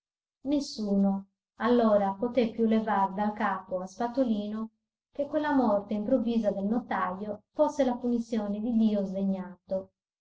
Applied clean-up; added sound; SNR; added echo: none; none; none; none.